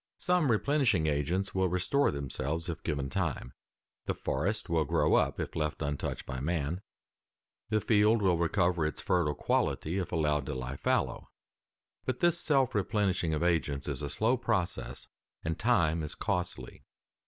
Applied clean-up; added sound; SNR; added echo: none; none; none; none.